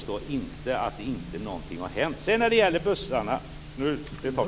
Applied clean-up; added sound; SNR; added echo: none; Telephone; 20 dB; none.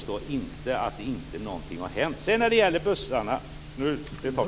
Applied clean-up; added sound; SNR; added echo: none; none; none; none.